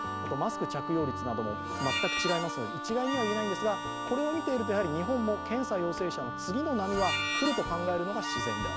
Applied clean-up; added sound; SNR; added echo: none; Harmonica + Wind instrument, woodwind instrument; 3 dB; none.